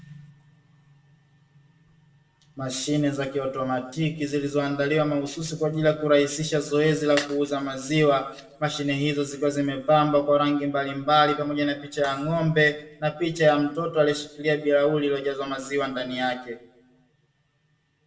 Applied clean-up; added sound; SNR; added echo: none; none; none; reverberation time 0.6 s.